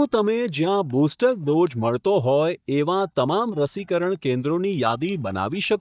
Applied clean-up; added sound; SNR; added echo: neural mask model DeepFilterNet 3.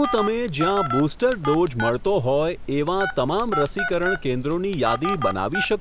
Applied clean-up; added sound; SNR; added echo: none; Telephone; 6 dB; none.